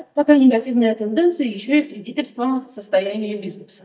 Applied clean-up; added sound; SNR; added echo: neural mask model DeepFilterNet 3.